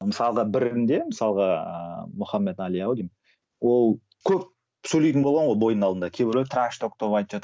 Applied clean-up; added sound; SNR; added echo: none; none; none; none.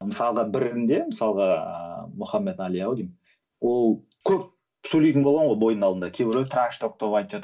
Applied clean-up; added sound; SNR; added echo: none; none; none; reverberation time 0.2 s.